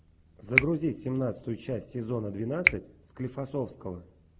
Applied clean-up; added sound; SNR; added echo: none; Finger snapping; 1 dB; none.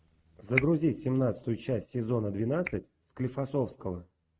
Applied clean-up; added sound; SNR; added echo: neural mask model RNNoise.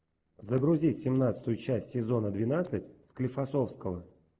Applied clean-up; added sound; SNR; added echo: neural separator model SepFormer DNS4.